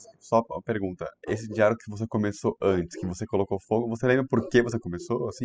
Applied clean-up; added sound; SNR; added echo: classical method spectral subtraction.